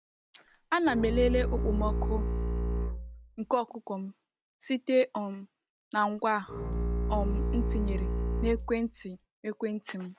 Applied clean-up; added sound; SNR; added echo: none; Bowed string instrument; -1 dB; none.